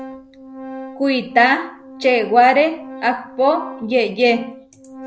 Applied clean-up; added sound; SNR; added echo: none; Organ; 16 dB; none.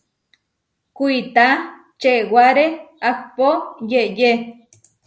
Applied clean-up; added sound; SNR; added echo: none; none; none; none.